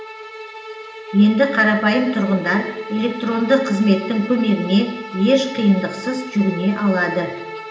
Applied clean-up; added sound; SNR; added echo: none; Bowed string instrument; 13 dB; reverberation time 0.8 s.